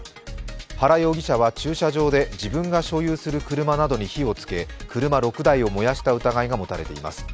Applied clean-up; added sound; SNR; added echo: none; none; none; none.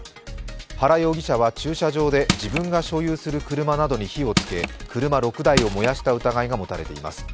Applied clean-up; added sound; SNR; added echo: none; Crushing; 5 dB; none.